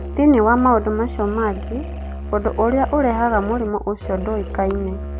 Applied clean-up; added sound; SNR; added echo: none; Musical instrument; 9 dB; none.